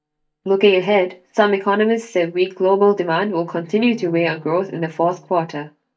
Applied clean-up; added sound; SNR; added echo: neural mask model DeepFilterNet 3.